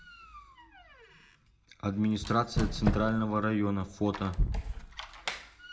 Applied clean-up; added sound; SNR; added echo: none; Squeak; 7 dB; reverberation time 0.5 s.